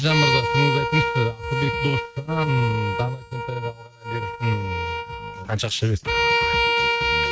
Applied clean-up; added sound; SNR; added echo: neural mask model RNNoise.